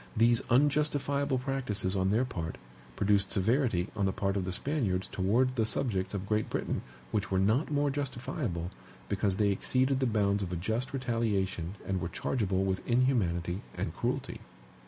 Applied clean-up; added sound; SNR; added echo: none; none; none; none.